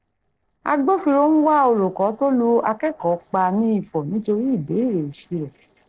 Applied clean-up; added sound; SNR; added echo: neural separator model SepFormer DNS4.